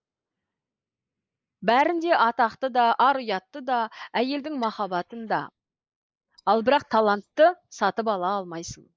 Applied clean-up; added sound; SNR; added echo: neural mask model Resemble Enhance denoiser.